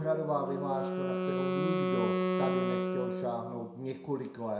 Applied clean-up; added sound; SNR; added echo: none; Wind instrument, woodwind instrument; -2 dB; reverberation time 0.6 s.